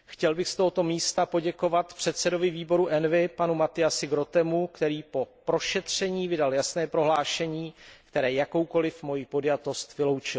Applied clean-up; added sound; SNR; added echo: none; none; none; none.